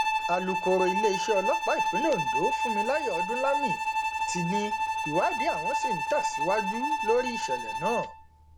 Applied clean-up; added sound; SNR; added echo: none; Bowed string instrument; -1 dB; none.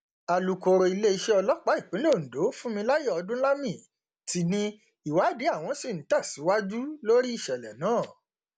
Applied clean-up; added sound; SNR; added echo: none; none; none; none.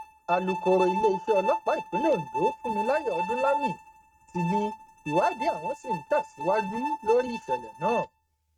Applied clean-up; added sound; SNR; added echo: neural mask model RNNoise.